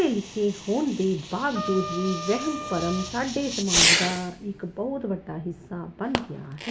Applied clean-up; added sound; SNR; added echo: none; Fireworks + Wind instrument, woodwind instrument; 2 dB; none.